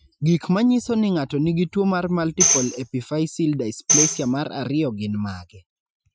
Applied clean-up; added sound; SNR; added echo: classical method Wiener filter.